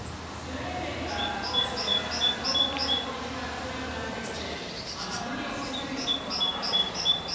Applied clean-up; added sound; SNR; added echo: none; Bird; -3 dB; reverberation time 2.1 s.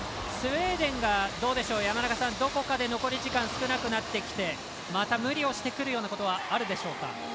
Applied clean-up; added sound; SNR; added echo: none; none; none; none.